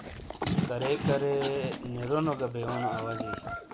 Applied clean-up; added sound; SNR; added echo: none; Livestock, farm animals, working animals; 3 dB; none.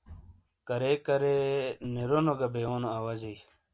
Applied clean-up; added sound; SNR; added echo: none; none; none; none.